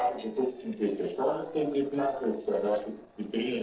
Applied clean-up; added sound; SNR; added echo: neural separator model SepFormer DNS4.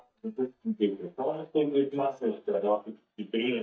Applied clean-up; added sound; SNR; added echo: neural mask model DeepFilterNet 3.